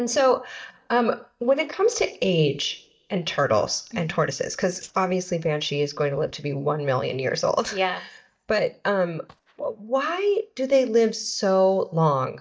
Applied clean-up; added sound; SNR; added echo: neural mask model DeepFilterNet 3.